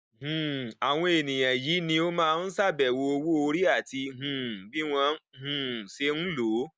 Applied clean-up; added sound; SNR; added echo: none; none; none; none.